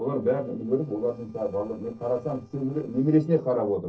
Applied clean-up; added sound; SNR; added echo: neural separator model SepFormer DNS4.